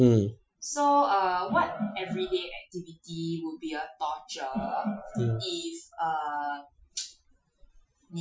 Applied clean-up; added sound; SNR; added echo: classical method Wiener filter.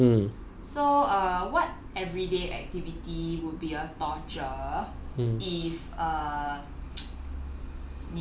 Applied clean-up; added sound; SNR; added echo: none; none; none; none.